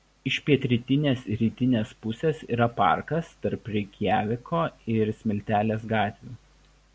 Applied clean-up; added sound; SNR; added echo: none; none; none; none.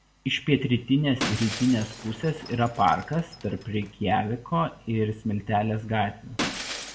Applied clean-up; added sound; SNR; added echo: none; Shatter; 12 dB; reverberation time 0.5 s.